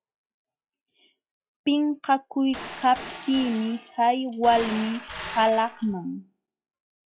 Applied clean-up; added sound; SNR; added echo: classical method log-MMSE.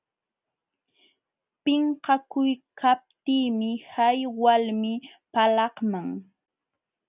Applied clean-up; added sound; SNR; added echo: none; none; none; none.